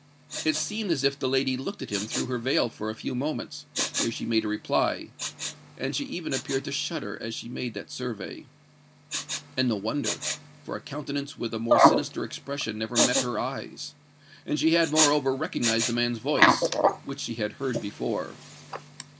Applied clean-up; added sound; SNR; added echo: none; Respiratory sounds; 1 dB; none.